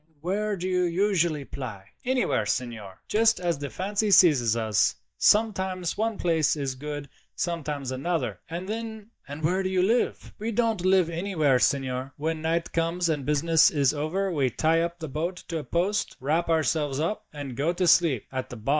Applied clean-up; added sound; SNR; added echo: neural mask model DeepFilterNet 3.